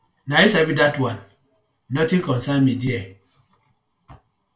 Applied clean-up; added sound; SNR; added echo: none; none; none; reverberation time 0.2 s.